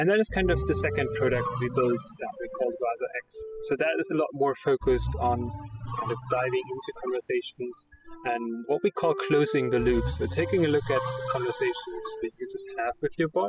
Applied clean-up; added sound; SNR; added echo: classical method spectral subtraction.